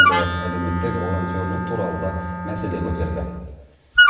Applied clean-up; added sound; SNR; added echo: none; Wind instrument, woodwind instrument; -4 dB; reverberation time 1.1 s.